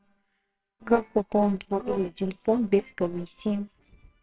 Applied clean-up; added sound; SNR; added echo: neural separator model SepFormer WHAMR!.